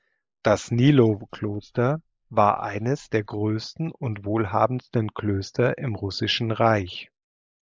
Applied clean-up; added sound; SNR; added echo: neural mask model Resemble Enhance denoiser.